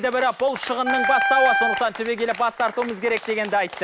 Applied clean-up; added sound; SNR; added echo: none; Wind instrument, woodwind instrument; 1 dB; none.